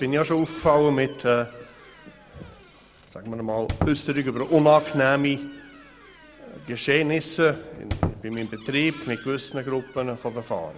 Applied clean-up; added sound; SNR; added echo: none; Squeak; 13 dB; none.